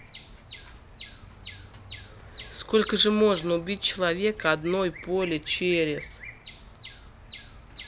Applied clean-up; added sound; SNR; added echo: none; Bird vocalization, bird call, bird song; 16 dB; none.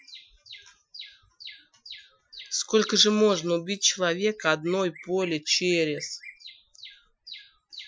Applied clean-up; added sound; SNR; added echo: classical method Wiener filter.